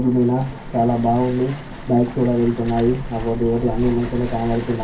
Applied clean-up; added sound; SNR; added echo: none; Waves, surf; 11 dB; reverberation time 0.3 s.